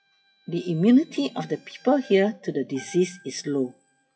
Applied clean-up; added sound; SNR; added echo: classical method WPE with log-MMSE.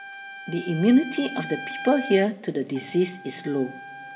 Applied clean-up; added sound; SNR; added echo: none; Trumpet; 13 dB; reverberation time 2.0 s.